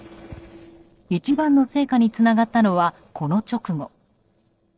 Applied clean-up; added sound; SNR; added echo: neural separator model SepFormer DNS4.